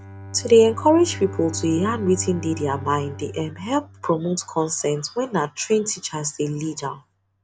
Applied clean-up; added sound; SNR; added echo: none; Bowed string instrument; 15 dB; none.